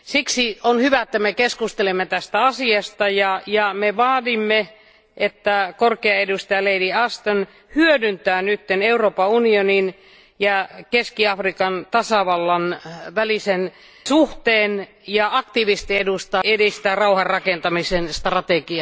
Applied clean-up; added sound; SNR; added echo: none; none; none; none.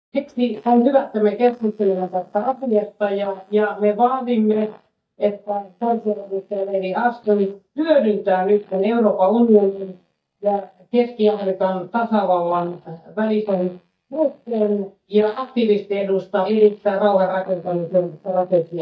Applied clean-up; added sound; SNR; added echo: neural mask model DeepFilterNet 3.